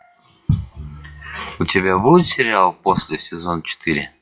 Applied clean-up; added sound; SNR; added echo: classical method WPE with log-MMSE.